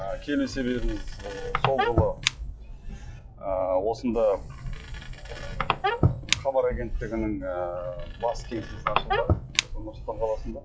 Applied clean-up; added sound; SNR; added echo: classical method log-MMSE.